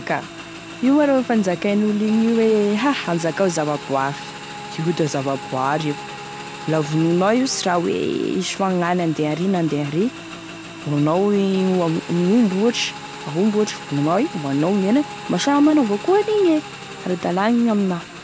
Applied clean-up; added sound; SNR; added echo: none; Motorcycle / Engine; 14 dB; none.